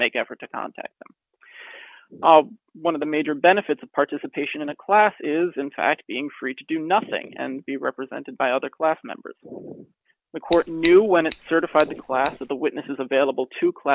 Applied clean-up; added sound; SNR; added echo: none; Scissors; 13 dB; none.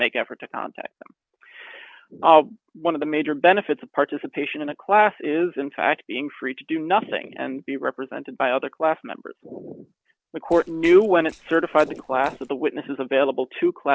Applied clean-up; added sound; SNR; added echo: neural separator model SepFormer DNS4.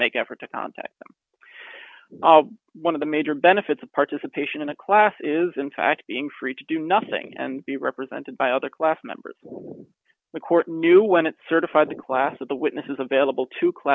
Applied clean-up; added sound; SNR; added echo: none; none; none; none.